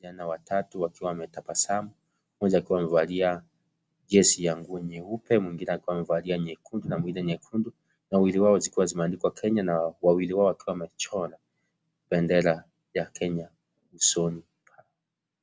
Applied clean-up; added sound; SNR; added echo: none; none; none; none.